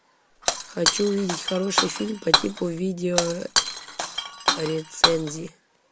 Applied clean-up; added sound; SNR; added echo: none; Shatter; -2 dB; none.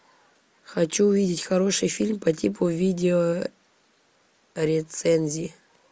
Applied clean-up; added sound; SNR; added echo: none; none; none; none.